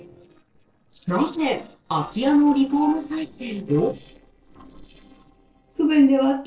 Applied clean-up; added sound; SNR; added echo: neural separator model SepFormer DNS4.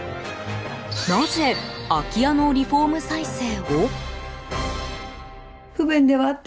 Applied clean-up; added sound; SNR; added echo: none; none; none; none.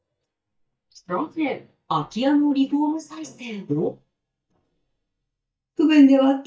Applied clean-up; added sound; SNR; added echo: neural mask model DeepFilterNet 3.